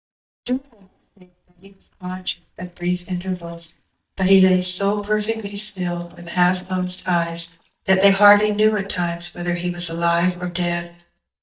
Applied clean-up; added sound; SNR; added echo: neural mask model DeepFilterNet 3.